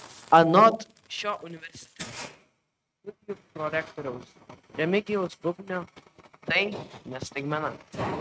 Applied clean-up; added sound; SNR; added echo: neural mask model RNNoise.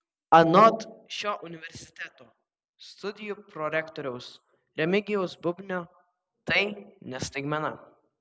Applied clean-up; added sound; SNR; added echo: none; none; none; none.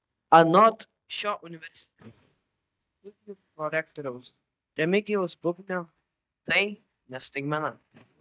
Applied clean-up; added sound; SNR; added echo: neural mask model DeepFilterNet 3.